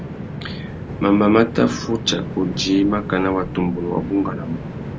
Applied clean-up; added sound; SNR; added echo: none; Train; 9 dB; none.